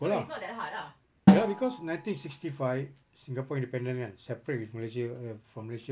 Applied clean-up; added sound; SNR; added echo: none; Snare drum; -5 dB; none.